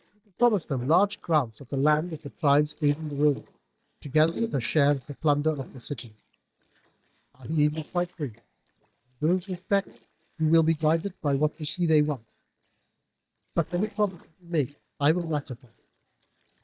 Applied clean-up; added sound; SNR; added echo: neural mask model DeepFilterNet 3.